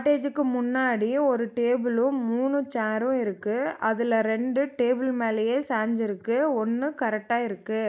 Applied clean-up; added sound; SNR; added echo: neural mask model Resemble Enhance denoiser.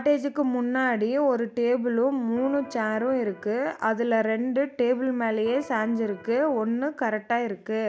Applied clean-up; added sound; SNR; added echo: none; Electric guitar; 19 dB; none.